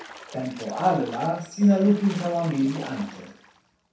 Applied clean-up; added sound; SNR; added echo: none; Splash, splatter; 18 dB; reverberation time 0.7 s.